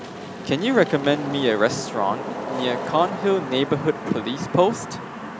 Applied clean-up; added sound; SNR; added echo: none; Wind / Rain; 8 dB; none.